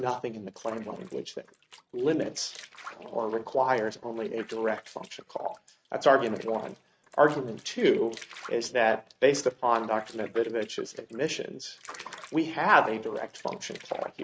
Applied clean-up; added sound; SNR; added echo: neural mask model RNNoise.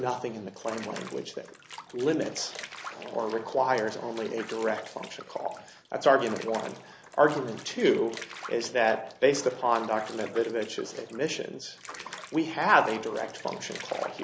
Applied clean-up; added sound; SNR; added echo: none; Bathtub (filling or washing) / Water; 16 dB; none.